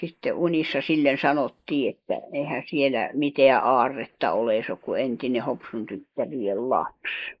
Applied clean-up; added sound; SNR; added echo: neural mask model Resemble Enhance denoiser.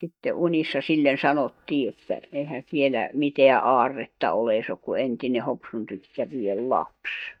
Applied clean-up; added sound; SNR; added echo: neural mask model DeepFilterNet 3.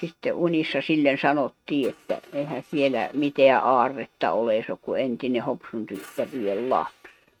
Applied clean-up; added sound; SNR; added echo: neural mask model RNNoise.